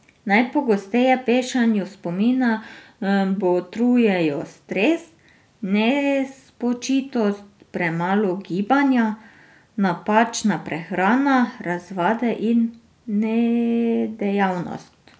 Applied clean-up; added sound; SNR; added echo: none; none; none; none.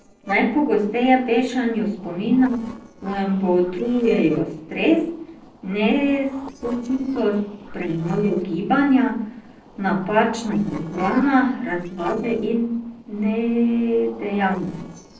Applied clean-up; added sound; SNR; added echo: neural separator model SepFormer DNS4.